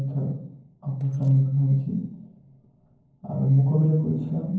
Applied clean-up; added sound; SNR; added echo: neural separator model SepFormer DNS4.